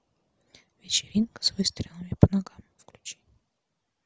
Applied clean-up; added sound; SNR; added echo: none; none; none; none.